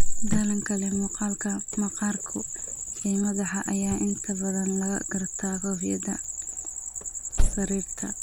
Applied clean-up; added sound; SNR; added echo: none; Cricket; 0 dB; none.